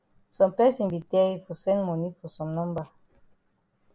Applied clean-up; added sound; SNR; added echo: none; none; none; none.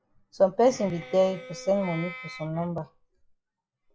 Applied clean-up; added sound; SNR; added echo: classical method log-MMSE.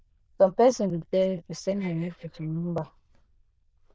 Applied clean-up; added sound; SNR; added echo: neural diffusion model UNIVERSE++.